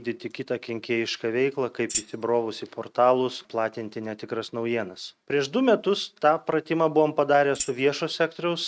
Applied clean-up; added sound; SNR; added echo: neural mask model RNNoise.